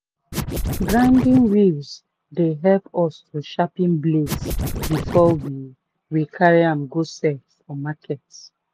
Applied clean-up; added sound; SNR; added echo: none; Scratching (performance technique); 4 dB; none.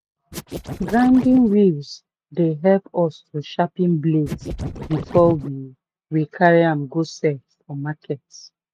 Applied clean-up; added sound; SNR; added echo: neural mask model RNNoise.